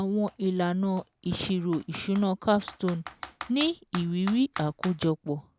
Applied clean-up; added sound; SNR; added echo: none; Computer keyboard; 17 dB; none.